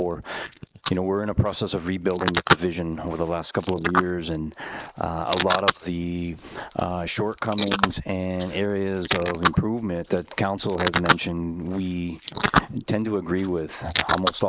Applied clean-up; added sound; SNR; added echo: neural mask model Resemble Enhance denoiser.